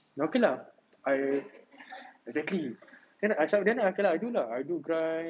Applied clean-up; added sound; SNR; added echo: none; none; none; none.